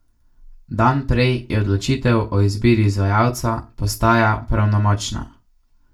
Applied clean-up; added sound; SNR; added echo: none; none; none; reverberation time 0.2 s.